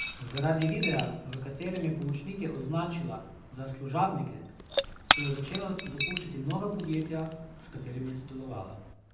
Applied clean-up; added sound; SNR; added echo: none; Shatter / Crushing; 4 dB; reverberation time 0.6 s.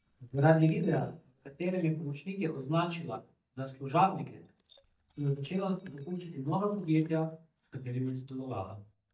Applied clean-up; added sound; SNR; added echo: neural mask model DeepFilterNet 3.